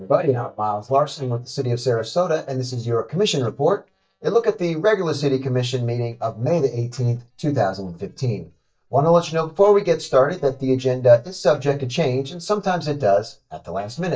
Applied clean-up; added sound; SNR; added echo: neural mask model DeepFilterNet 3.